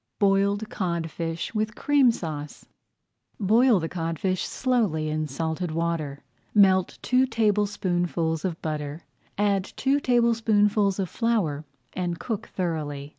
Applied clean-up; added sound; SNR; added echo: none; none; none; none.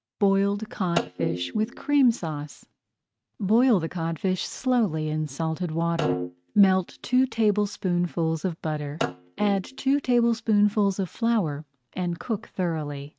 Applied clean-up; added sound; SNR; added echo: neural mask model RNNoise.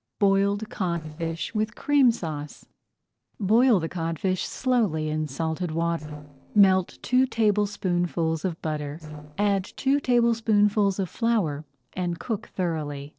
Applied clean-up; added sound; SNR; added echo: neural separator model SepFormer DNS4.